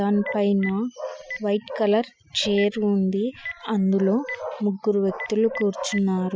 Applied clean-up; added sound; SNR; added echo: classical method spectral subtraction.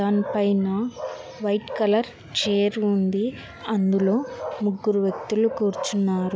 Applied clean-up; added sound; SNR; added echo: none; none; none; none.